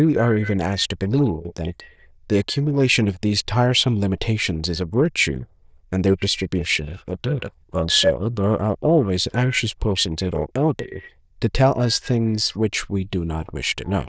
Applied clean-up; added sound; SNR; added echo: neural diffusion model UNIVERSE++.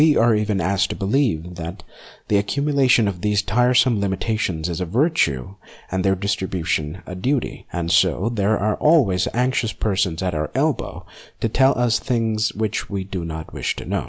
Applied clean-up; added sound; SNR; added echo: none; none; none; none.